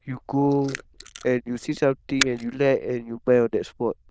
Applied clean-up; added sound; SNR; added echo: neural diffusion model UNIVERSE++.